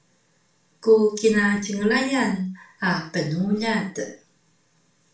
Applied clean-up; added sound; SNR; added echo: none; none; none; reverberation time 0.3 s.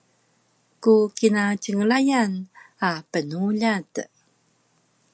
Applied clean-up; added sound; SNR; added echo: none; none; none; none.